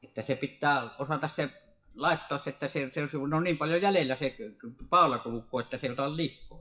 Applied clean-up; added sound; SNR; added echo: classical method WPE with log-MMSE.